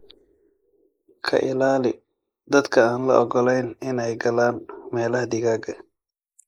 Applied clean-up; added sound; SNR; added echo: neural mask model Resemble Enhance denoiser.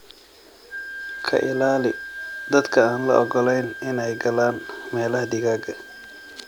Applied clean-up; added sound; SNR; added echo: none; Wind instrument, woodwind instrument; 13 dB; none.